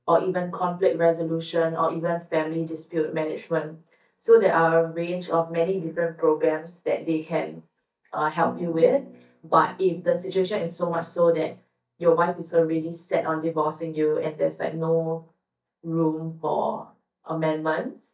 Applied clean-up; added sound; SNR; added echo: neural mask model DeepFilterNet 3.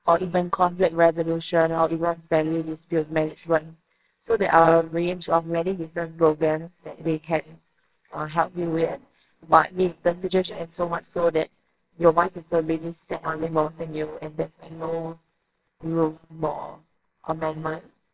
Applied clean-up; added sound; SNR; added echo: neural separator model SepFormer WHAMR!.